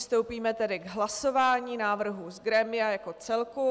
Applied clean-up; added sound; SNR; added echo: none; none; none; none.